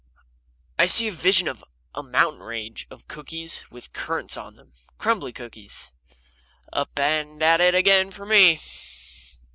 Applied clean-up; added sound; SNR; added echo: none; none; none; none.